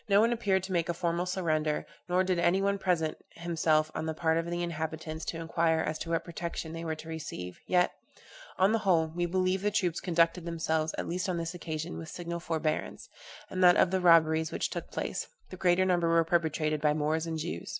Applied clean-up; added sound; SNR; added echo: none; none; none; none.